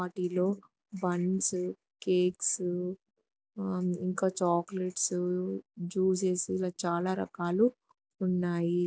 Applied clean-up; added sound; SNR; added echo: none; none; none; none.